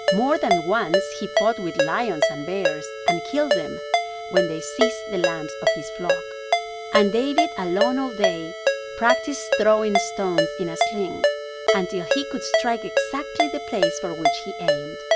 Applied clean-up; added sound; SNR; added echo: none; Ringtone; -2 dB; none.